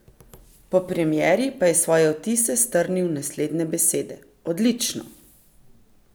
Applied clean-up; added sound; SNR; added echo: none; none; none; none.